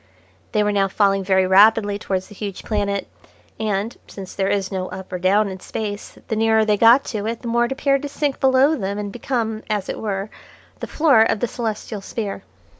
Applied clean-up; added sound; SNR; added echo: none; none; none; none.